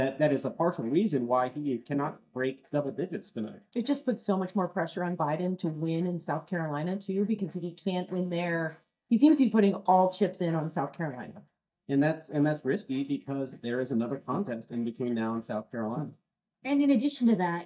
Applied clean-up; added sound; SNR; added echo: neural mask model DeepFilterNet 3.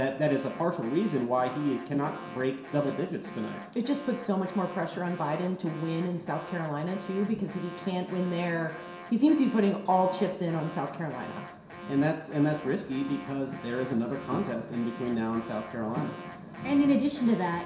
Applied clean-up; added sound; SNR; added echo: none; Alarm; 16 dB; reverberation time 0.7 s.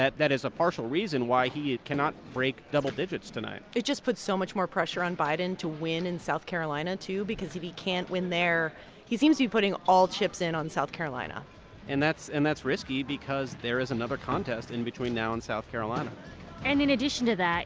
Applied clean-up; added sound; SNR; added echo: none; none; none; none.